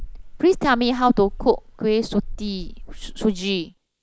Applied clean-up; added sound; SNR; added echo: neural mask model Resemble Enhance denoiser.